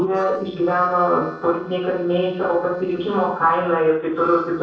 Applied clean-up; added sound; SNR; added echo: neural separator model SepFormer DNS4.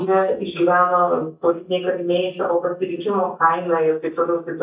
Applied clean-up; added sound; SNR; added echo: neural mask model DeepFilterNet 3.